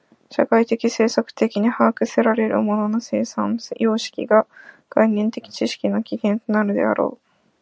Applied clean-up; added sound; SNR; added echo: none; none; none; none.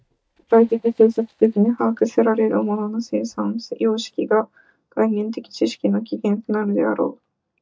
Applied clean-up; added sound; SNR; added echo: neural mask model DeepFilterNet 3.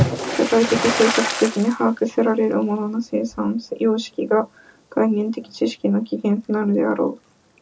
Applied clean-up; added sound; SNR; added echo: none; Splash, splatter; 8 dB; reverberation time 0.2 s.